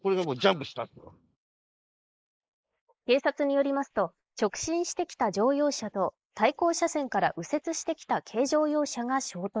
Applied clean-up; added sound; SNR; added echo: neural mask model Resemble Enhance denoiser.